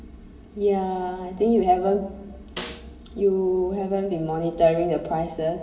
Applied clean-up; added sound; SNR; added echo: none; Snare drum; 14 dB; reverberation time 0.8 s.